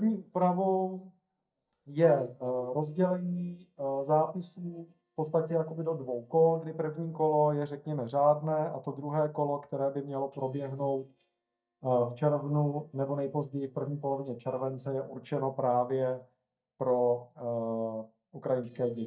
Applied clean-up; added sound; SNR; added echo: neural mask model DeepFilterNet 3.